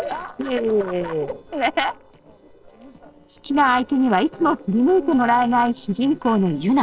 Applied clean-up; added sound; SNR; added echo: neural separator model SepFormer DNS4.